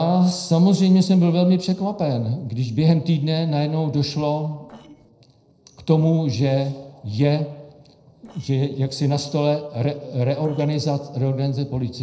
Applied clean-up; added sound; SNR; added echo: neural separator model SepFormer DNS4.